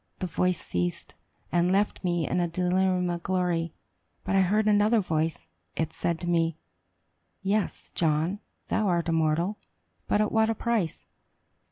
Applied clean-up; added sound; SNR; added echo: none; none; none; none.